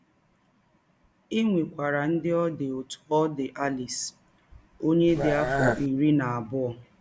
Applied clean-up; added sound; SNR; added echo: none; Burping, eructation; -1 dB; none.